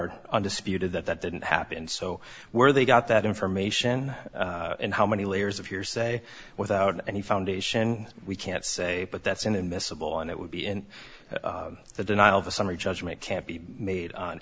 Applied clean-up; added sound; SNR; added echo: none; none; none; none.